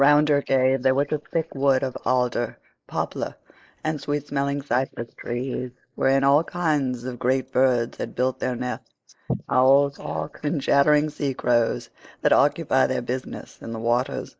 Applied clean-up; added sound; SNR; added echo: neural mask model Resemble Enhance denoiser.